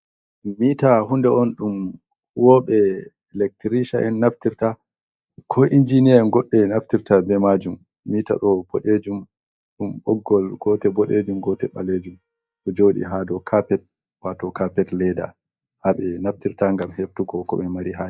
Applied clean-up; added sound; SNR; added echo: neural mask model DeepFilterNet 3.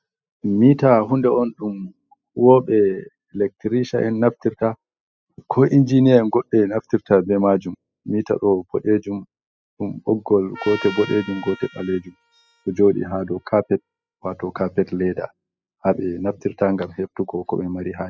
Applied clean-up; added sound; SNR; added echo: classical method spectral subtraction.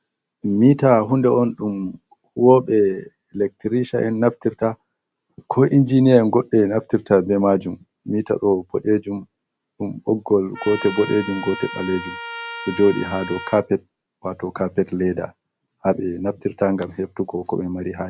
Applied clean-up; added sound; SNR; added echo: none; Trumpet; 13 dB; none.